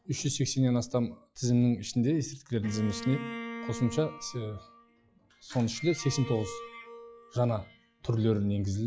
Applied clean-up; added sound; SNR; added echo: classical method log-MMSE.